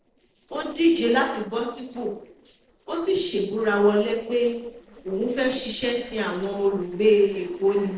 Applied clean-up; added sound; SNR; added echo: neural separator model SepFormer DNS4.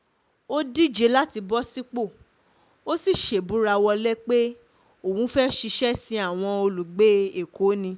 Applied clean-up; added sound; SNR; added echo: none; none; none; none.